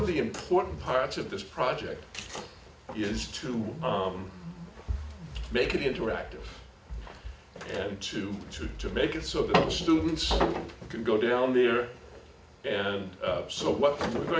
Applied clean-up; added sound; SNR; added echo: none; none; none; none.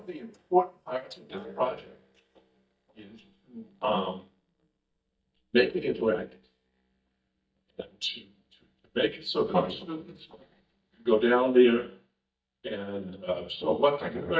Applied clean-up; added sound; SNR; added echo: neural mask model DeepFilterNet 3.